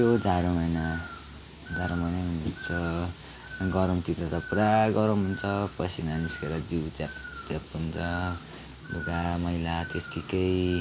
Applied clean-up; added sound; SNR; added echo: none; none; none; none.